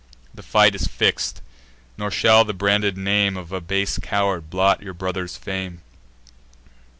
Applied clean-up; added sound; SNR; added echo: none; none; none; none.